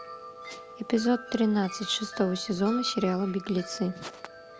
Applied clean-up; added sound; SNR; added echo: none; Wind chime; 13 dB; none.